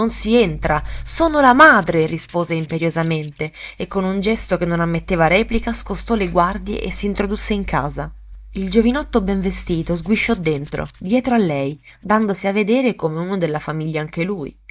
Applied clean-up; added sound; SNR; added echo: neural mask model DeepFilterNet 3.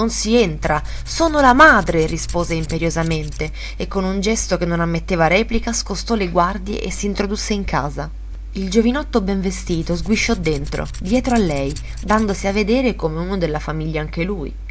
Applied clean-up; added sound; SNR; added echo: none; Tools; 12 dB; none.